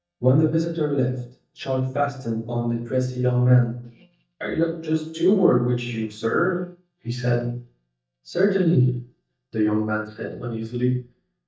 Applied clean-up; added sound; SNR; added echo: neural mask model DeepFilterNet 3.